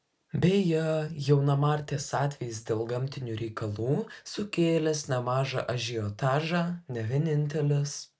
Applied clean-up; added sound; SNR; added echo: none; none; none; none.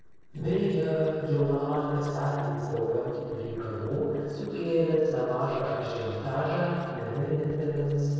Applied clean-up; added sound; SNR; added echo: neural separator model SepFormer DNS4.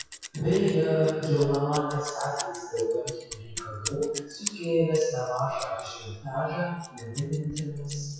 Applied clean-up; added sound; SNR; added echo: classical method WPE with log-MMSE.